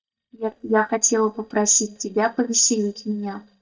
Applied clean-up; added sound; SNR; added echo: neural mask model DeepFilterNet 3.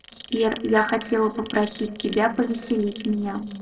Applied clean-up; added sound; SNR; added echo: neural separator model SepFormer DNS4.